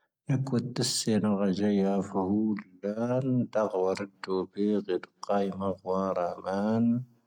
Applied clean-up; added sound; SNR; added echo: none; none; none; none.